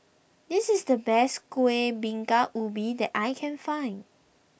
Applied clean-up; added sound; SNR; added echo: none; none; none; none.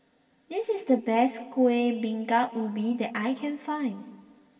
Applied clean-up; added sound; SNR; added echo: none; none; none; reverberation time 2.7 s.